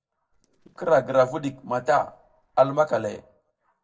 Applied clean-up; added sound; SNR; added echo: neural separator model SepFormer DNS4.